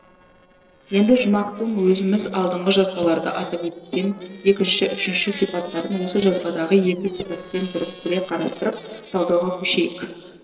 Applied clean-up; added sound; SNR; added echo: neural separator model SepFormer DNS4.